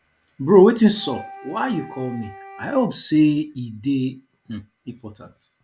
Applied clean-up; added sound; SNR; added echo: none; Wind instrument, woodwind instrument; 19 dB; none.